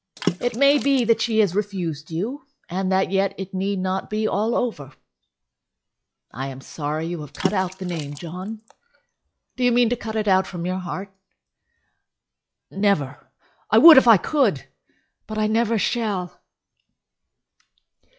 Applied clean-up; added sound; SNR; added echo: classical method log-MMSE.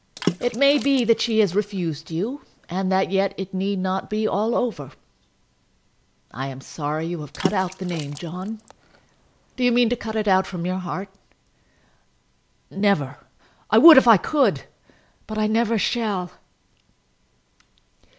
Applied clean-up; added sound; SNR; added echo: none; Water / Splash, splatter; 11 dB; none.